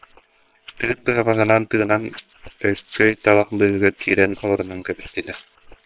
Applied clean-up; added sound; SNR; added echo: neural separator model SepFormer WHAM!.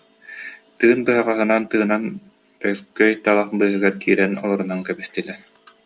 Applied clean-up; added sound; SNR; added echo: none; none; none; none.